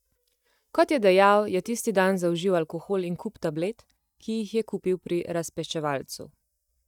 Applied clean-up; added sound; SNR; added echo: neural mask model DeepFilterNet 3.